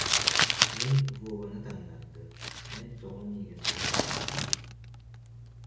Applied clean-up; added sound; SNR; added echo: none; Crumpling, crinkling; -5 dB; reverberation time 0.8 s.